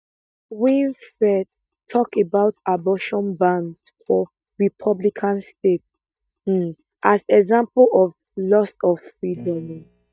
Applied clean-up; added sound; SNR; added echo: neural mask model DeepFilterNet 3.